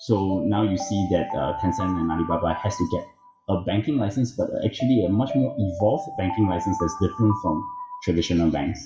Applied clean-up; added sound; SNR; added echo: classical method WPE with log-MMSE.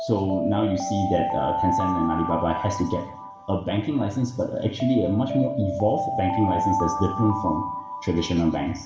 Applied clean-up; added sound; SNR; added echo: none; Alarm; 5 dB; reverberation time 0.8 s.